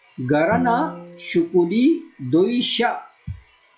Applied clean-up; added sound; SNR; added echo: classical method log-MMSE.